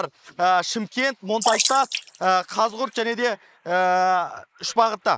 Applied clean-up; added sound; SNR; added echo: neural mask model Resemble Enhance denoiser.